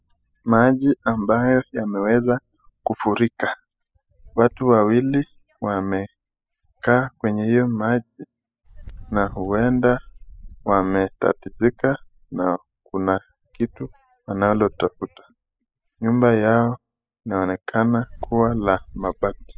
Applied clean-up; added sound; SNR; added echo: classical method spectral subtraction.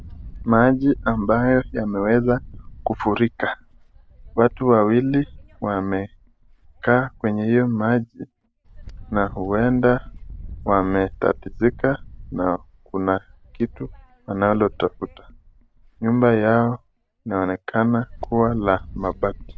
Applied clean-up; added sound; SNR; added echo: none; Wind; 17 dB; none.